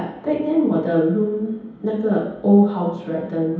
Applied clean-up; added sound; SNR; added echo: none; none; none; reverberation time 2.2 s.